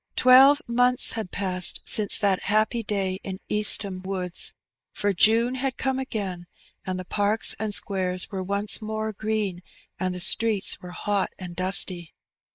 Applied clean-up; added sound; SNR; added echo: neural mask model Resemble Enhance denoiser.